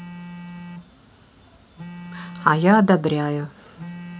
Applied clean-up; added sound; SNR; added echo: none; Telephone; 15 dB; none.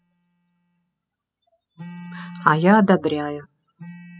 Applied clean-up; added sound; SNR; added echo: classical method spectral subtraction.